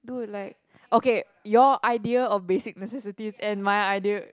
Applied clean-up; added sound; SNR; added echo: none; none; none; none.